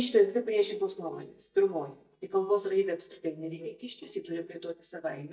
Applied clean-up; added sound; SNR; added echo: neural mask model DeepFilterNet 3.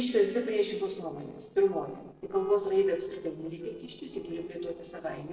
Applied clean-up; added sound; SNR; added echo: neural separator model SepFormer DNS4.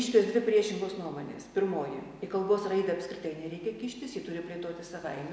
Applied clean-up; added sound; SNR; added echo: none; none; none; none.